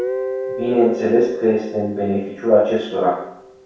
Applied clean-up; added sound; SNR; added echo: none; Guitar; 10 dB; reverberation time 0.7 s.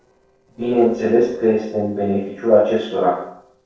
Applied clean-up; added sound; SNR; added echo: neural separator model SepFormer DNS4.